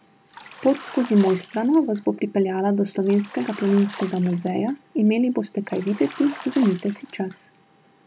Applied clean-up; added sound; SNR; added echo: none; Bathtub (filling or washing); 19 dB; none.